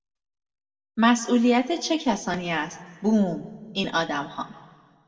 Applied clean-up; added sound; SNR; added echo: none; none; none; reverberation time 1.0 s.